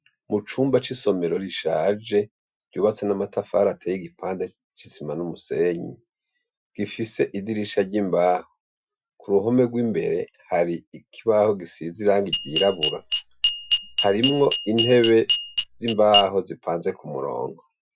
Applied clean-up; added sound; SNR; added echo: classical method Wiener filter.